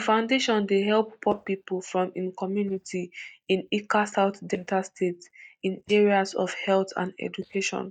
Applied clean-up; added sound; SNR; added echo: neural mask model DeepFilterNet 3.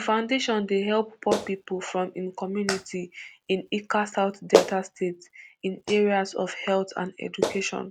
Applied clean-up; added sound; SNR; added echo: none; Clapping; 5 dB; none.